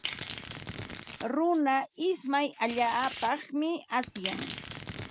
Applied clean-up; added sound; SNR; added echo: none; Domestic sounds, home sounds; 11 dB; none.